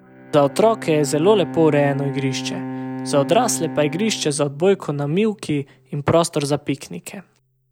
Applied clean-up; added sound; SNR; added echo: none; Bowed string instrument; 12 dB; none.